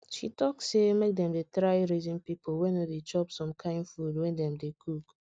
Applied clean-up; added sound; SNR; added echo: none; none; none; none.